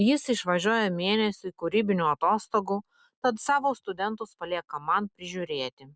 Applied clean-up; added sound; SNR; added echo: none; none; none; none.